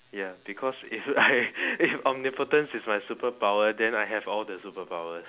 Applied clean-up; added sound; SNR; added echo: none; none; none; none.